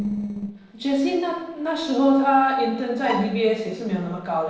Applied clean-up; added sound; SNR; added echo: neural separator model SepFormer DNS4.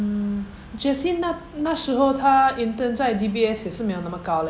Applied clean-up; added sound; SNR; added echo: none; none; none; none.